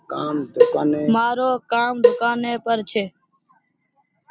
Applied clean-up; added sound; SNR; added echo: none; Cowbell; -1 dB; none.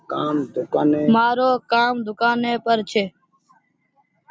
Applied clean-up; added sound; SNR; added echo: none; none; none; none.